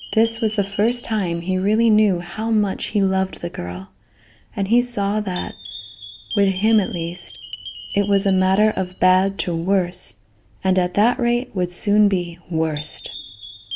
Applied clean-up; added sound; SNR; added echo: none; Chime; 18 dB; none.